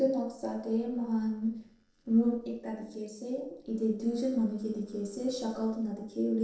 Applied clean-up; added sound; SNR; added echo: neural separator model SepFormer DNS4.